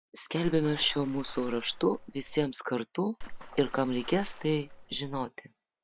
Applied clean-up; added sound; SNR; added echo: none; Water / Splash, splatter; 11 dB; none.